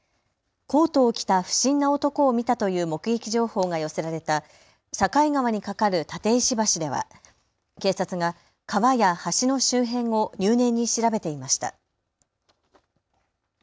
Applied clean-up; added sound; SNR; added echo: none; none; none; none.